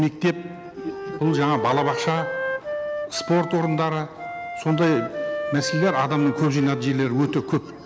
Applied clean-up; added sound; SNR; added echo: none; Wind instrument, woodwind instrument; 8 dB; none.